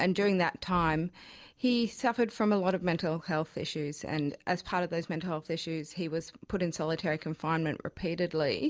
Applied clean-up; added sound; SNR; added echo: none; none; none; none.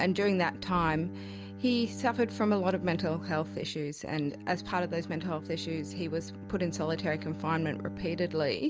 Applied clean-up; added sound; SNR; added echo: none; Bowed string instrument; 10 dB; none.